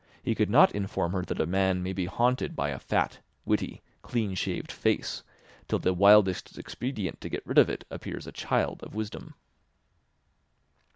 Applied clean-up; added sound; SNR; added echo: none; none; none; none.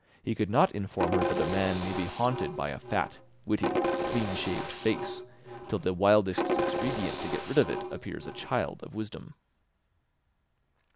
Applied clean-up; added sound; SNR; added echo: none; Percussion; -2 dB; none.